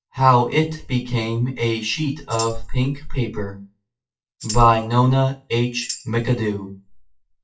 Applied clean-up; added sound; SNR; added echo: classical method WPE with log-MMSE.